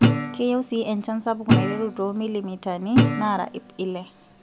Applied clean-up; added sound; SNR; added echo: none; Guitar; -2 dB; none.